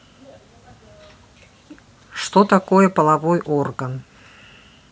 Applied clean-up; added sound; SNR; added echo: none; none; none; none.